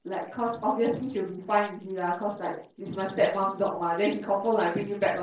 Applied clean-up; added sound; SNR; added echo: neural separator model SepFormer DNS4.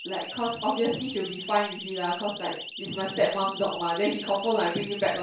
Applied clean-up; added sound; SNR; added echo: none; Siren; 11 dB; reverberation time 0.4 s.